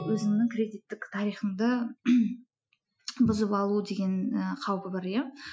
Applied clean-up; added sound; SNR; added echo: classical method Wiener filter.